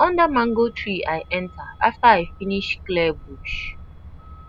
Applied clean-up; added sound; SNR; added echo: none; Truck; 17 dB; none.